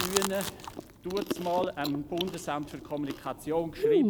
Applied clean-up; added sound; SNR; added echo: none; Chewing, mastication; 0 dB; none.